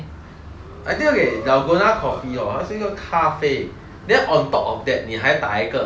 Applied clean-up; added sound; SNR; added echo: none; Breathing; 16 dB; none.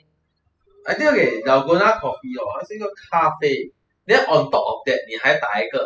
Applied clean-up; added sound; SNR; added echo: classical method spectral subtraction.